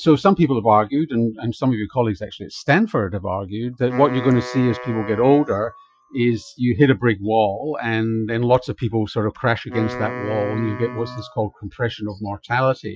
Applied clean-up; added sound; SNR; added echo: classical method Wiener filter.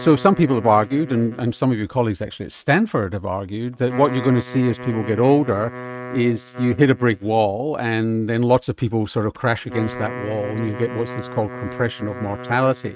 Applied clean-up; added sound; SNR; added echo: neural mask model RNNoise.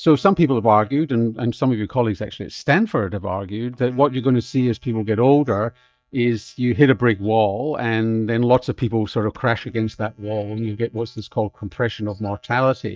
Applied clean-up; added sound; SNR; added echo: neural mask model DeepFilterNet 3.